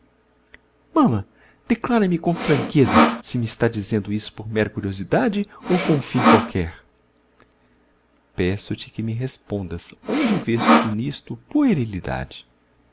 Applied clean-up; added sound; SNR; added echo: none; Sawing; -3 dB; none.